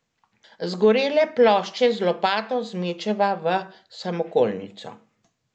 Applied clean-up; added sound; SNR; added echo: none; none; none; none.